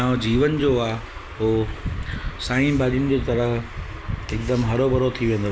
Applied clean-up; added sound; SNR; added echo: none; none; none; none.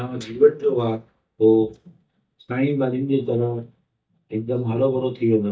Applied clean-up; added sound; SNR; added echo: neural mask model DeepFilterNet 3.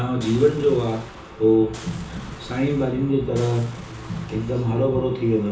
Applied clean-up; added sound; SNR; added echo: none; Boom; 20 dB; reverberation time 0.7 s.